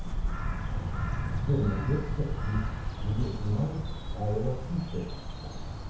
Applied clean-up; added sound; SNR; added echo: none; Bird vocalization, bird call, bird song; -1 dB; reverberation time 0.6 s.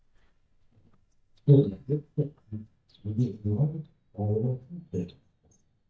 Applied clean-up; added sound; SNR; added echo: neural mask model DeepFilterNet 3.